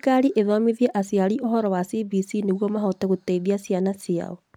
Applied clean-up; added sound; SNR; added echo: none; none; none; none.